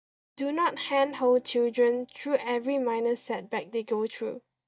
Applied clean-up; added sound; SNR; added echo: neural mask model DeepFilterNet 3.